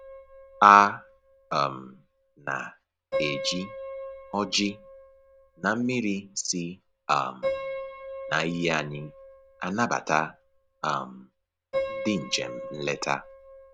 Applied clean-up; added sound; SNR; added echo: none; Piano; 10 dB; none.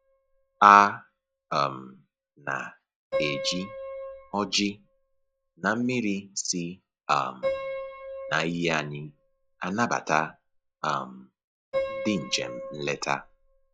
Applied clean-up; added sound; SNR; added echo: classical method log-MMSE.